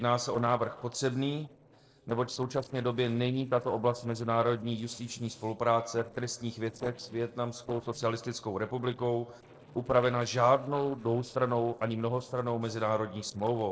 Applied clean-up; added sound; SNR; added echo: neural separator model SepFormer DNS4.